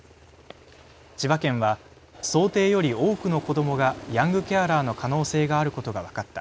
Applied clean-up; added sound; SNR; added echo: none; Aircraft; 18 dB; none.